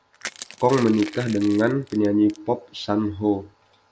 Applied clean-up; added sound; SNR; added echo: none; Crushing; 18 dB; none.